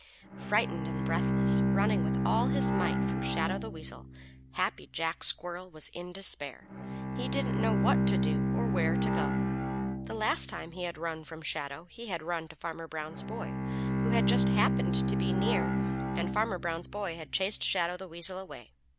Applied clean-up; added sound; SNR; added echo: none; Bowed string instrument; -3 dB; none.